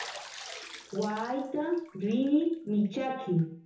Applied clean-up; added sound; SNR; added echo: none; Bathtub (filling or washing); 17 dB; reverberation time 0.6 s.